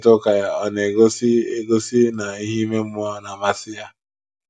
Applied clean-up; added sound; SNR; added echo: none; none; none; none.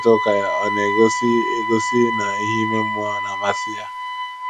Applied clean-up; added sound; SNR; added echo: none; Wind instrument, woodwind instrument; 2 dB; none.